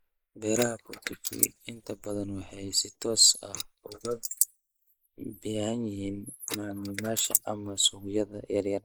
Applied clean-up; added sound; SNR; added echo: neural mask model Resemble Enhance denoiser.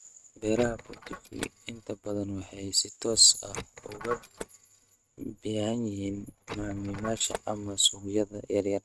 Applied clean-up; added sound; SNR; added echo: neural mask model RNNoise.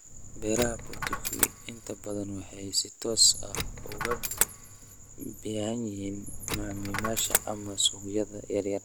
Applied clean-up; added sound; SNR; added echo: none; Coin (dropping); 3 dB; none.